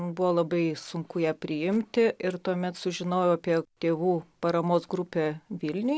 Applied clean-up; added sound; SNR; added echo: none; none; none; none.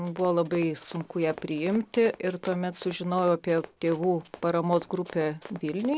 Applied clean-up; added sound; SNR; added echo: none; Run; 19 dB; none.